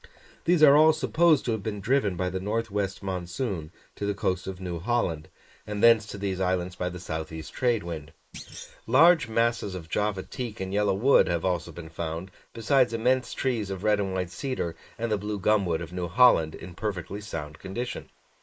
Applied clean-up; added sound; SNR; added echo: neural mask model Resemble Enhance denoiser.